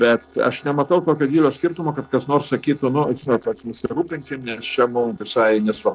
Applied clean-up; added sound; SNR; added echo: neural separator model SepFormer DNS4.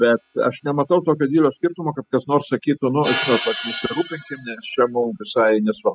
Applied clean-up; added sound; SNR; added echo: classical method spectral subtraction.